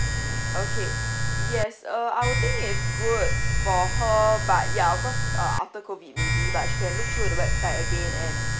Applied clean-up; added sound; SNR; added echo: none; Domestic sounds, home sounds; -3 dB; none.